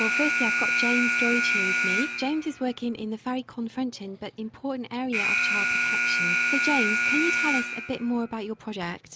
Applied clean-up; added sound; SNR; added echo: none; Alarm; -3 dB; none.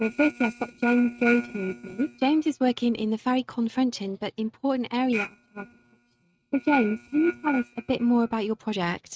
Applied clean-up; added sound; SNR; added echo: neural mask model RNNoise.